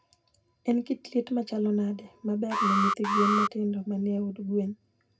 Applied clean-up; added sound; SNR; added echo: none; Alarm; -1 dB; reverberation time 0.2 s.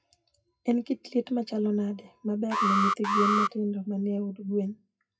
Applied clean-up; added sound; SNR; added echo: classical method WPE with log-MMSE.